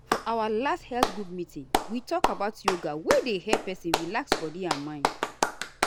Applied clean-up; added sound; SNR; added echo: none; Clapping; 0 dB; none.